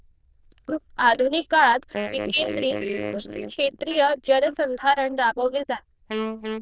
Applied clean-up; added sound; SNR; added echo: neural diffusion model UNIVERSE++.